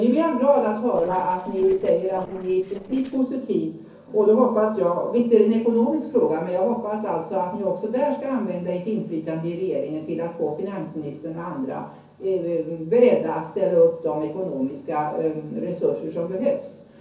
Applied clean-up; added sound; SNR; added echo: neural separator model SepFormer DNS4.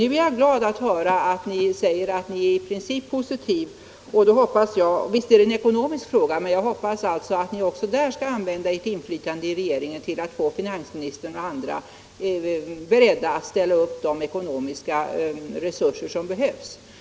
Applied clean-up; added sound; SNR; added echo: none; none; none; none.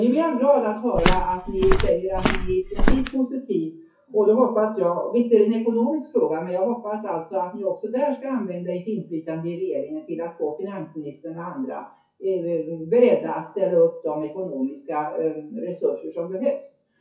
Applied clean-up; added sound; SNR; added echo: classical method WPE with log-MMSE.